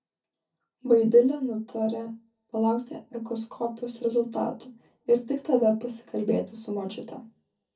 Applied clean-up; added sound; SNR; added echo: none; none; none; reverberation time 0.3 s.